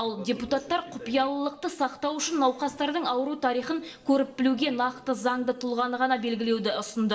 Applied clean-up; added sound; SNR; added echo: none; none; none; reverberation time 0.7 s.